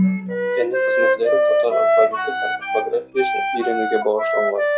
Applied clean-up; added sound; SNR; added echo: classical method log-MMSE.